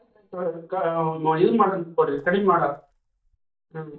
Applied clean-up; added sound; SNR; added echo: neural mask model DeepFilterNet 3.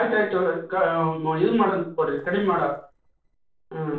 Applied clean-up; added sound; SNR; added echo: neural separator model SepFormer DNS4.